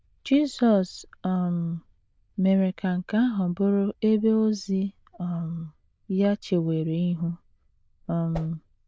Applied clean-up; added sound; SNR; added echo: neural diffusion model UNIVERSE++.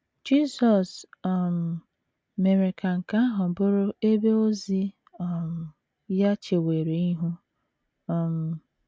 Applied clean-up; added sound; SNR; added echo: none; none; none; none.